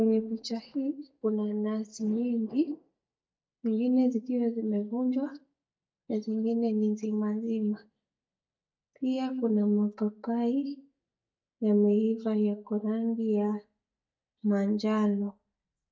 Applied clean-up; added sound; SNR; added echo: neural mask model DeepFilterNet 3.